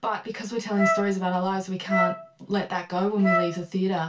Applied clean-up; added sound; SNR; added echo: none; Wind instrument, woodwind instrument; 2 dB; reverberation time 0.2 s.